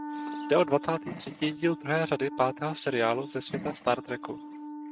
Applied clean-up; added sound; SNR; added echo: neural mask model RNNoise.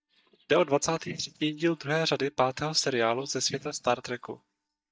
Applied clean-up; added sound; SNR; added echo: neural mask model DeepFilterNet 3.